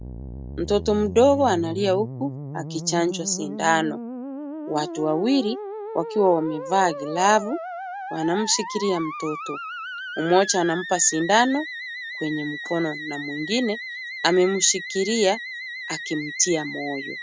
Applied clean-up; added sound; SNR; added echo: none; Musical instrument; 10 dB; none.